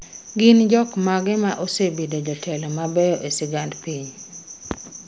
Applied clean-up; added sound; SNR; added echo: none; none; none; none.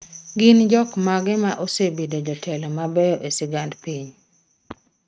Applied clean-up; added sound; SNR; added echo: neural mask model RNNoise.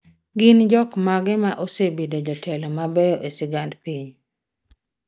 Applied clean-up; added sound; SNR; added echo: neural mask model DeepFilterNet 3.